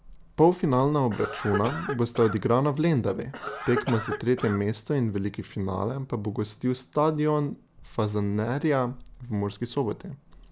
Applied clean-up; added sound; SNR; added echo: none; Cough; 8 dB; none.